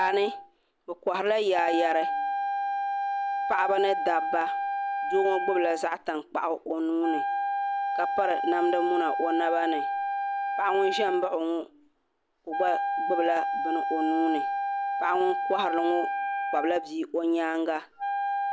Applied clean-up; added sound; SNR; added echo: none; Wind instrument, woodwind instrument; 1 dB; none.